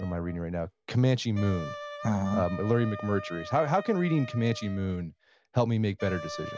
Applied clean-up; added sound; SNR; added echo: none; Wind instrument, woodwind instrument; 14 dB; none.